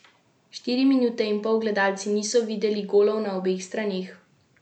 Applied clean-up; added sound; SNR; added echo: none; none; none; none.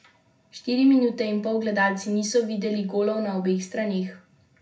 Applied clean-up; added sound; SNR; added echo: none; none; none; reverberation time 0.4 s.